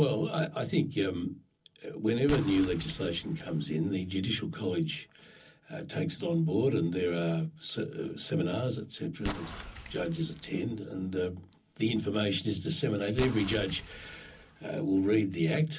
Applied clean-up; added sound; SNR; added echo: none; Explosion; 11 dB; reverberation time 0.4 s.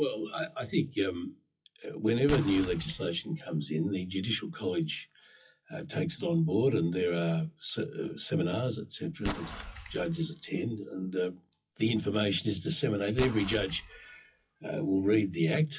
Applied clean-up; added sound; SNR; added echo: classical method WPE with log-MMSE.